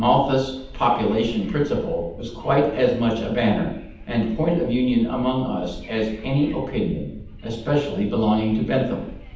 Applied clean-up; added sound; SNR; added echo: none; Subway, metro, underground / Wind; 16 dB; reverberation time 0.8 s.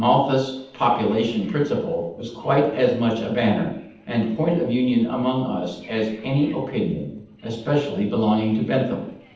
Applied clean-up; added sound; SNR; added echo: neural separator model SepFormer DNS4.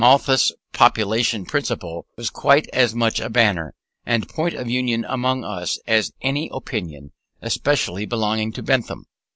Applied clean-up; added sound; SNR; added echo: none; none; none; none.